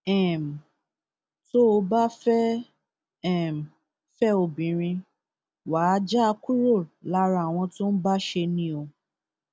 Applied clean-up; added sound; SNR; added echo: none; none; none; none.